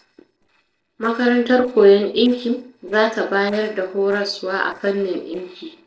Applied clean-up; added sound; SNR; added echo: neural separator model SepFormer DNS4.